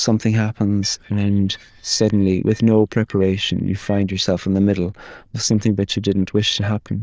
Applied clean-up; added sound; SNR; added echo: neural diffusion model UNIVERSE++.